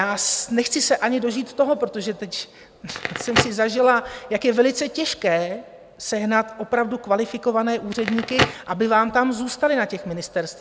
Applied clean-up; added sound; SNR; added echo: none; Crackle; 10 dB; none.